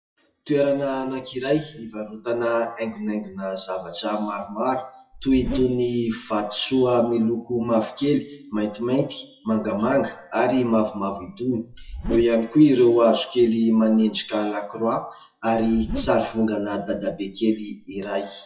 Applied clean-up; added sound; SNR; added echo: classical method WPE with log-MMSE.